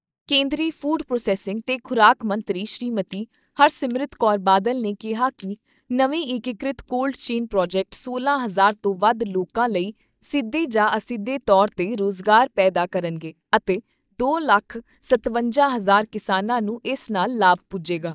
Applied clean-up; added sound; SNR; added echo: neural mask model DeepFilterNet 3.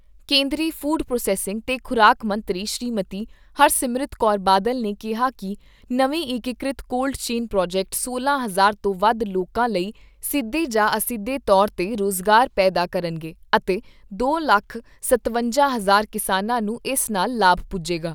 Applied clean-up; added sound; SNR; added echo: none; none; none; none.